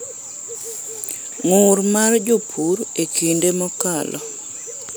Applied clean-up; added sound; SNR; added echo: none; none; none; none.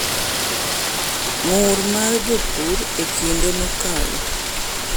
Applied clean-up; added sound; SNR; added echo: none; Rain; -2 dB; none.